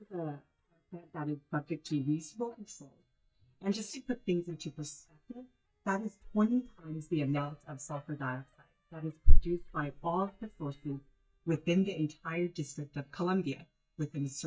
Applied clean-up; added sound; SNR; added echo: neural mask model DeepFilterNet 3.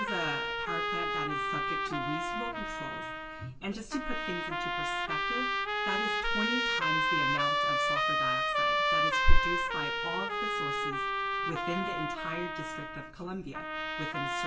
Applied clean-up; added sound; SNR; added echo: none; Trumpet; -2 dB; reverberation time 0.1 s.